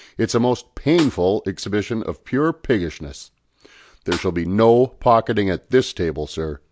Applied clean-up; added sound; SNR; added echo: none; Snare drum; 16 dB; none.